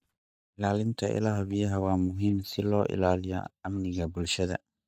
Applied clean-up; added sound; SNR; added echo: neural mask model DeepFilterNet 3.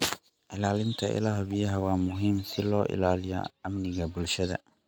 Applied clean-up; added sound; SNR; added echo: none; none; none; none.